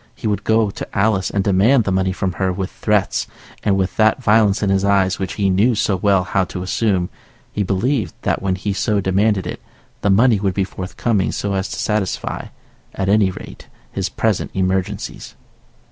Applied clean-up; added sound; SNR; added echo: none; none; none; none.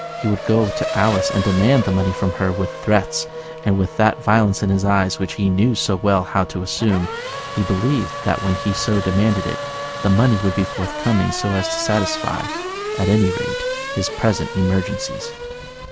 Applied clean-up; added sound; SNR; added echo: none; Race car, auto racing / Accelerating, revving, vroom; 8 dB; none.